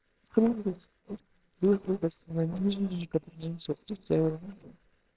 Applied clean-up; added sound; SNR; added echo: neural separator model SepFormer WHAMR!.